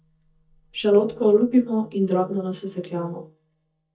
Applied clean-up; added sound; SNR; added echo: neural mask model DeepFilterNet 3.